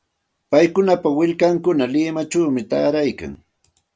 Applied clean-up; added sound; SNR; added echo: none; none; none; none.